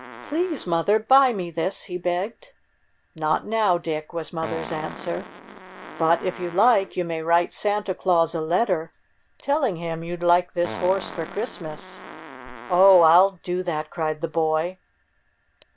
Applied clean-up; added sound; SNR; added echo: none; Fart; 18 dB; none.